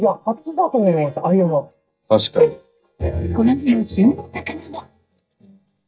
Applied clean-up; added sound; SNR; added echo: neural mask model DeepFilterNet 3.